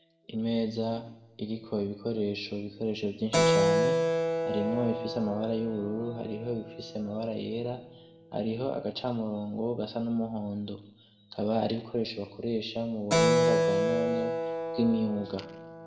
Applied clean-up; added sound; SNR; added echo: none; Keyboard (musical); 0 dB; reverberation time 0.8 s.